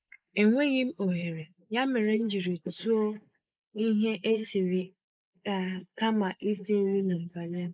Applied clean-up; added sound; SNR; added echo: neural mask model Resemble Enhance denoiser.